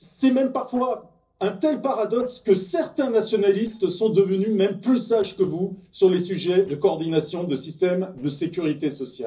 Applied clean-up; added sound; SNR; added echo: neural separator model SepFormer DNS4.